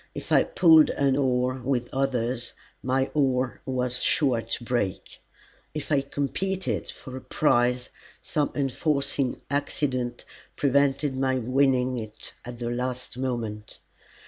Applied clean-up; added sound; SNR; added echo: none; none; none; none.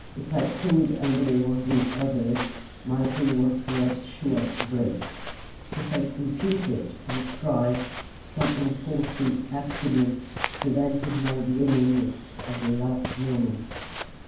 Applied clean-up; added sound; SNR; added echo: none; Walk, footsteps; 10 dB; reverberation time 0.9 s.